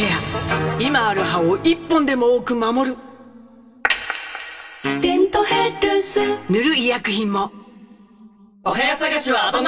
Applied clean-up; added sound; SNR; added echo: none; none; none; reverberation time 2.3 s.